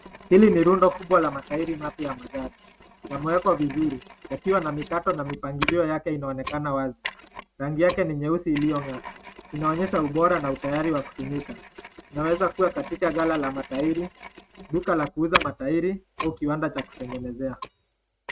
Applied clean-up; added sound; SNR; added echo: neural mask model RNNoise.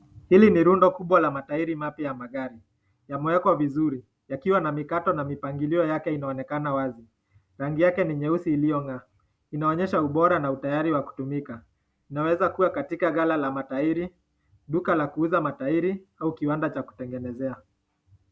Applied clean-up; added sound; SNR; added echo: none; none; none; none.